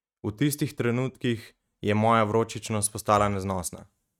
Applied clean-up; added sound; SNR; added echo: neural mask model RNNoise.